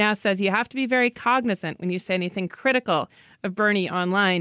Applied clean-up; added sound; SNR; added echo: none; none; none; none.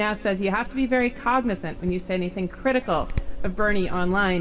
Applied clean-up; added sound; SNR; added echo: none; Cricket; 5 dB; reverberation time 1.4 s.